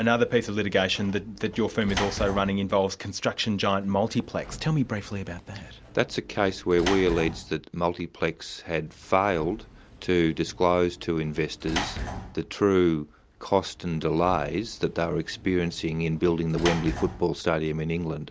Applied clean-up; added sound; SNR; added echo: none; Sliding door / Slam; 13 dB; none.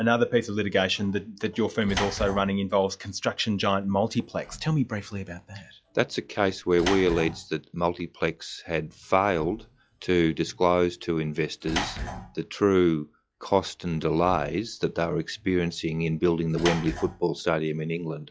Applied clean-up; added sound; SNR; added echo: classical method log-MMSE.